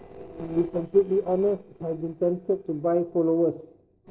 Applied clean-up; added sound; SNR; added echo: neural separator model SepFormer DNS4.